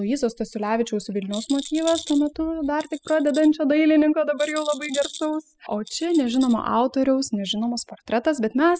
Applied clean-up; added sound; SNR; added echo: classical method spectral subtraction.